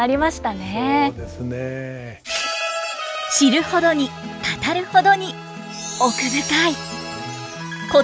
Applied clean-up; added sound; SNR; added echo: none; none; none; none.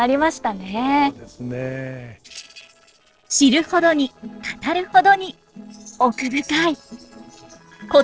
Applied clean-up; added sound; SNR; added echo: neural separator model SepFormer DNS4.